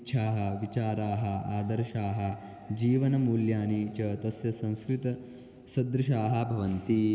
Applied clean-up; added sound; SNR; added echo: none; none; none; none.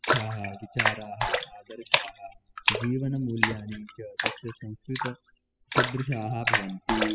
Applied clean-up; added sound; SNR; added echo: classical method spectral subtraction.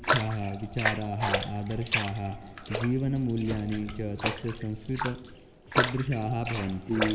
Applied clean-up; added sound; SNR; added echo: neural mask model Resemble Enhance denoiser.